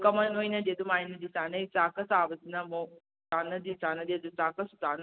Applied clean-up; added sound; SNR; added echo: none; none; none; none.